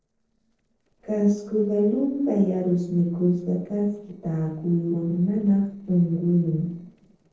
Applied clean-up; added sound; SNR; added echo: neural separator model SepFormer DNS4.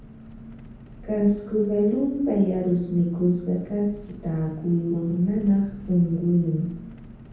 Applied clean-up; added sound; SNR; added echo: none; Engine; 19 dB; reverberation time 0.9 s.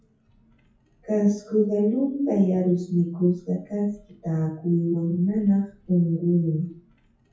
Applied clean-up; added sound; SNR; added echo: classical method WPE with log-MMSE.